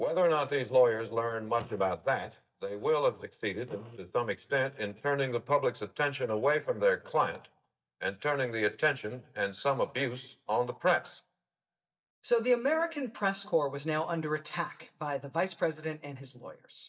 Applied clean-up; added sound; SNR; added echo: neural mask model DeepFilterNet 3.